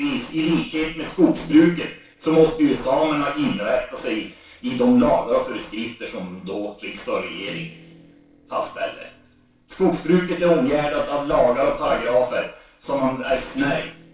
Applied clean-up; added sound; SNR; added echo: neural separator model SepFormer DNS4.